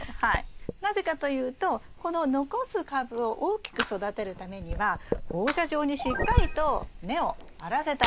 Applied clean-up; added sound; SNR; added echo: none; Fire; 4 dB; none.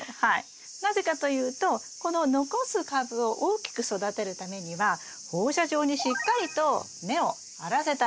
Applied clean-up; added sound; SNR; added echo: none; none; none; none.